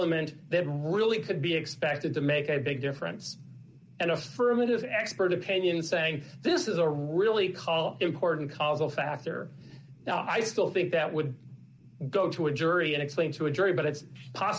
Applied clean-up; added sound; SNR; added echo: none; none; none; none.